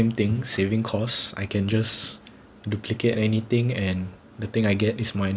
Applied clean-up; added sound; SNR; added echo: none; none; none; none.